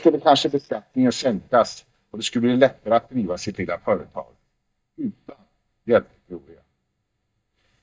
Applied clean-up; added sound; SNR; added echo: neural mask model DeepFilterNet 3.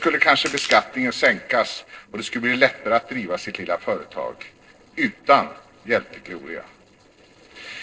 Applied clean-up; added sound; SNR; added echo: neural separator model SepFormer DNS4.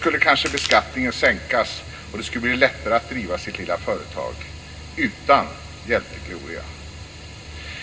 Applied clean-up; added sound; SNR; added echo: none; Crushing; 10 dB; reverberation time 0.2 s.